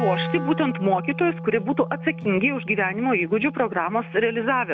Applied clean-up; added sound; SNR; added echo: none; Wind instrument, woodwind instrument; 9 dB; none.